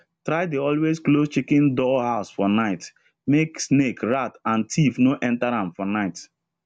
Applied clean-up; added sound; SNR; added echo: none; none; none; none.